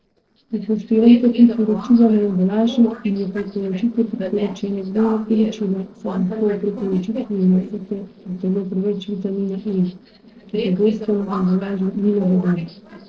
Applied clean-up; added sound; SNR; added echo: neural separator model SepFormer DNS4.